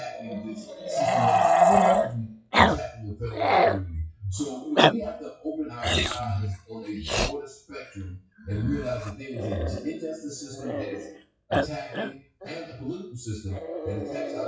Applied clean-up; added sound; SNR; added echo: classical method WPE with log-MMSE.